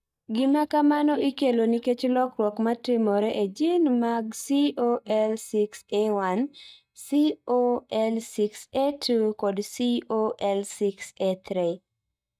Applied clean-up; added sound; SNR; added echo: neural mask model DeepFilterNet 3.